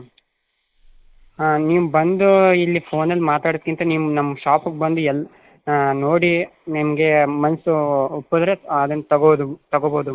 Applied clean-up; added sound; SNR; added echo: neural mask model Resemble Enhance denoiser.